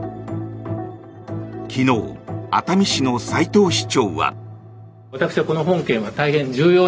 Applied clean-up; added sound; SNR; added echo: none; none; none; none.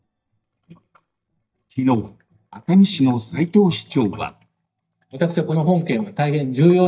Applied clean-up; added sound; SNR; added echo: neural mask model DeepFilterNet 3.